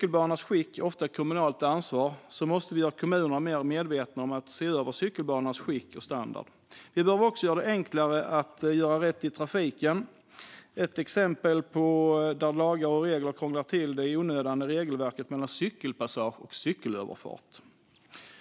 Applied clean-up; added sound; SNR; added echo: none; none; none; none.